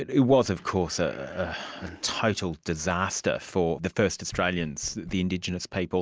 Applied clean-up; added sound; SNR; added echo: none; Knock; 20 dB; none.